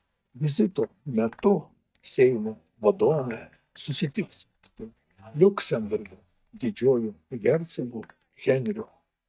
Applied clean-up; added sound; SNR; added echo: neural mask model DeepFilterNet 3.